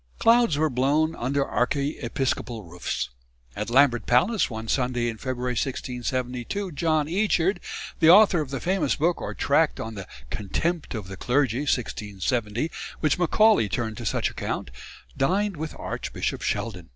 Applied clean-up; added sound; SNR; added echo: none; none; none; none.